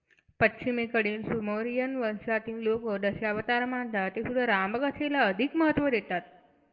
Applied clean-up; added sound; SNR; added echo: none; none; none; reverberation time 0.8 s.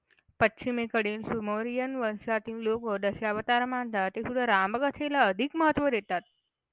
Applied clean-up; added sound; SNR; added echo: none; none; none; none.